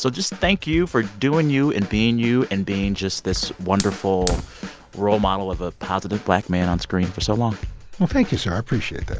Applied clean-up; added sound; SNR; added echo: none; Fire; 14 dB; none.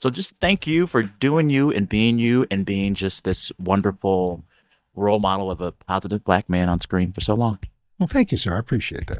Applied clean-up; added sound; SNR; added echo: neural mask model DeepFilterNet 3.